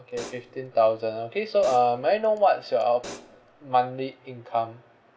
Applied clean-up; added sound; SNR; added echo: none; Hi-hat; 19 dB; none.